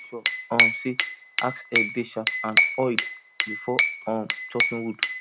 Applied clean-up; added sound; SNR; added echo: none; Glass / Bell; -5 dB; none.